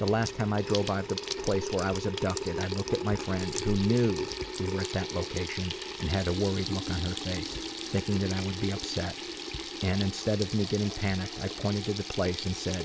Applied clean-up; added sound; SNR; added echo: none; Sink (filling or washing) / Water tap, faucet; 6 dB; none.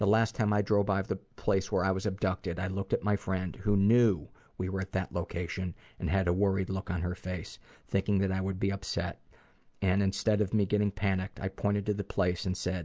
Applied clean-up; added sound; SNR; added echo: none; none; none; none.